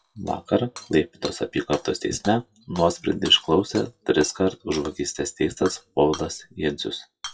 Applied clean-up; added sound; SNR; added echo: classical method WPE with log-MMSE.